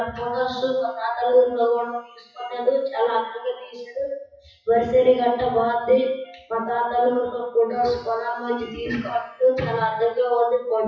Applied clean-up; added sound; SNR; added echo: classical method WPE with log-MMSE.